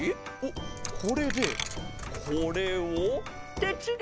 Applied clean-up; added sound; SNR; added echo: none; Coin (dropping); 6 dB; none.